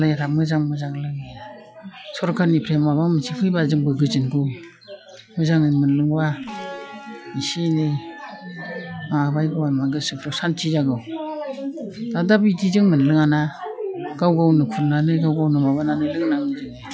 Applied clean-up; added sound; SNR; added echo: classical method log-MMSE.